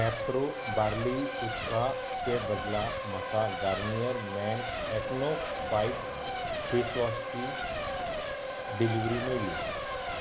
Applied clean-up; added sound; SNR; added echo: none; Race car, auto racing / Accelerating, revving, vroom / Mechanisms; 1 dB; none.